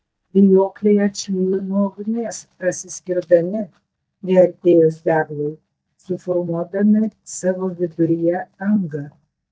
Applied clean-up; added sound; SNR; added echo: neural mask model DeepFilterNet 3.